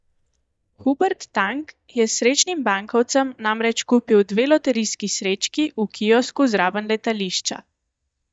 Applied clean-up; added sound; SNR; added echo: neural mask model DeepFilterNet 3.